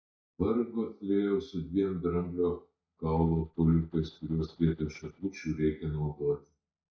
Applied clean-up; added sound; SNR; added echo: neural mask model DeepFilterNet 3.